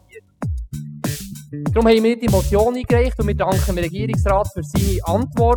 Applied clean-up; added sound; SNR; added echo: classical method spectral subtraction.